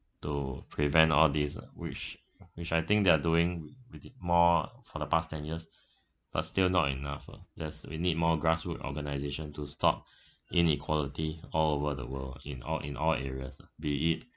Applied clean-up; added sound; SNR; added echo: none; none; none; none.